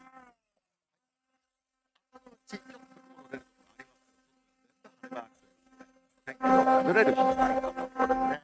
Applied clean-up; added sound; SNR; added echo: neural mask model RNNoise.